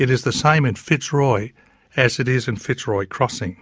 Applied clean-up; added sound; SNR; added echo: none; none; none; none.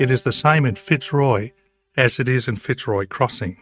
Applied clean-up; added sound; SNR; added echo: neural mask model RNNoise.